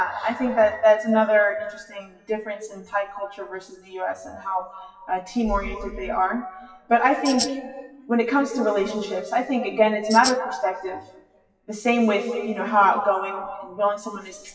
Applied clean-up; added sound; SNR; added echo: classical method WPE with log-MMSE.